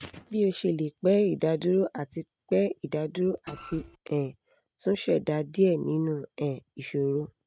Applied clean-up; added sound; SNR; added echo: neural mask model RNNoise.